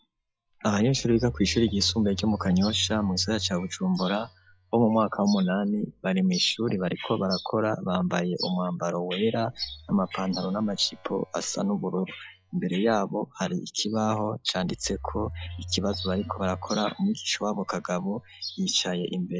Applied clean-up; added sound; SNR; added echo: classical method log-MMSE.